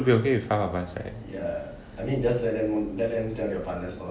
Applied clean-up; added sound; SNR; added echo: none; none; none; none.